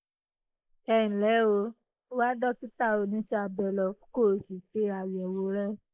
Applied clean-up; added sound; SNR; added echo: neural mask model Resemble Enhance denoiser.